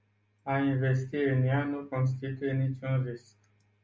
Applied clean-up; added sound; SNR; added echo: none; none; none; none.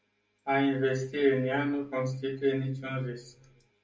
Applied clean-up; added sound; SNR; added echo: none; none; none; reverberation time 0.2 s.